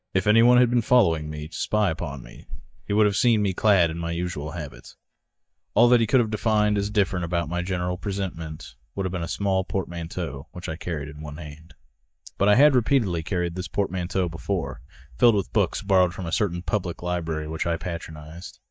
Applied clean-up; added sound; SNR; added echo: neural mask model DeepFilterNet 3.